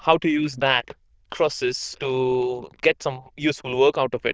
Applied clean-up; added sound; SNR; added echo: neural diffusion model UNIVERSE++.